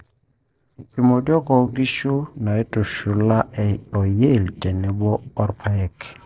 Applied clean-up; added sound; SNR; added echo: neural separator model SepFormer DNS4.